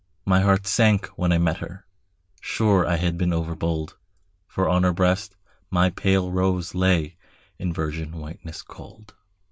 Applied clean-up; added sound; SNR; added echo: none; none; none; none.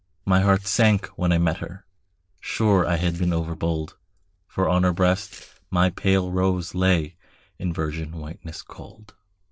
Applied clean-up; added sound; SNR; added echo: neural separator model SepFormer DNS4.